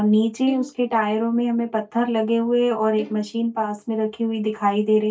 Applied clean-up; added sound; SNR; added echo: neural mask model DeepFilterNet 3.